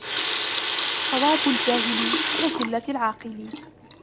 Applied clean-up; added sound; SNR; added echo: none; Water tap, faucet; -1 dB; none.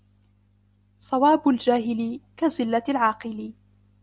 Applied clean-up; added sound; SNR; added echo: none; none; none; none.